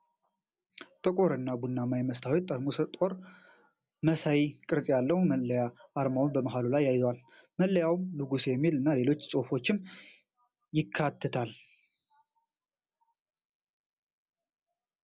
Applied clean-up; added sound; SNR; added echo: none; none; none; none.